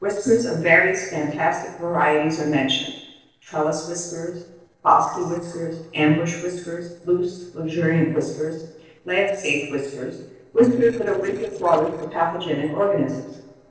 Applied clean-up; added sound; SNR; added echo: neural separator model SepFormer DNS4.